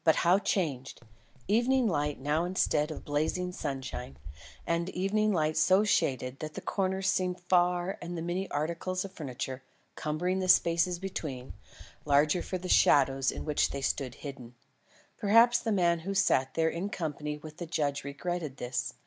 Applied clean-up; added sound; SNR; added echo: none; Run; 13 dB; none.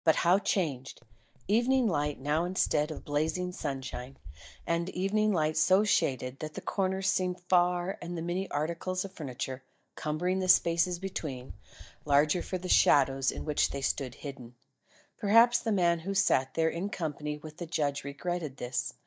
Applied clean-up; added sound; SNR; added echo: neural mask model DeepFilterNet 3.